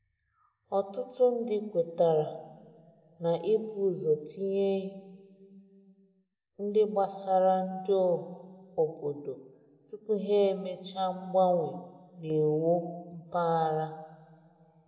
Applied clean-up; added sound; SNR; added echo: none; none; none; reverberation time 1.4 s.